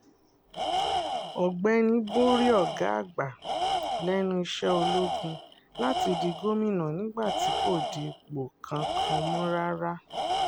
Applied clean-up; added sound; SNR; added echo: none; Tools; 3 dB; none.